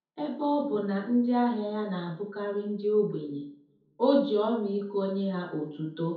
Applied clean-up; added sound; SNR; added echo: none; none; none; reverberation time 0.6 s.